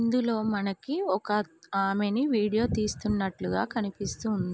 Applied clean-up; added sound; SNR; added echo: none; none; none; none.